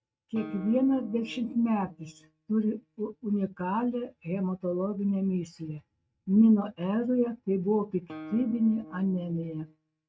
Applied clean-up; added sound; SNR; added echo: neural mask model RNNoise.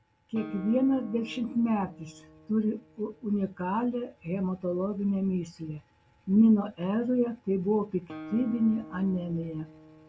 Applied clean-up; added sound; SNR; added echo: none; Guitar; 20 dB; none.